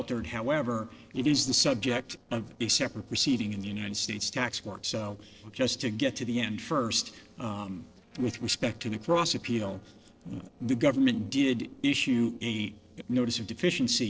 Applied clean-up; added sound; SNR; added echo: neural separator model SepFormer DNS4.